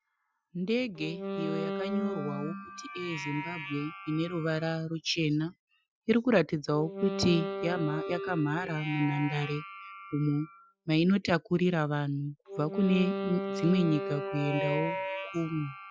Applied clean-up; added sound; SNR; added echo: classical method Wiener filter.